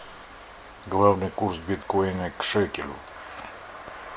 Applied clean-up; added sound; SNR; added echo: none; none; none; none.